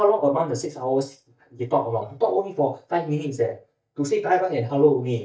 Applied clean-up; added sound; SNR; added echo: neural mask model DeepFilterNet 3.